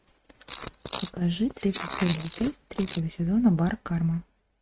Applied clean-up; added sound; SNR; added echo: neural mask model RNNoise.